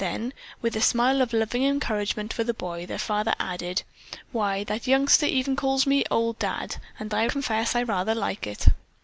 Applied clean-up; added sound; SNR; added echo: none; none; none; none.